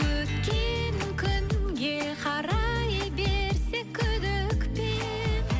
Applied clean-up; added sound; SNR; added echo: none; none; none; none.